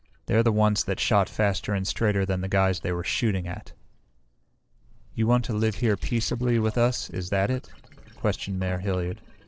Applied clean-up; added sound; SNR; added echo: neural separator model SepFormer DNS4.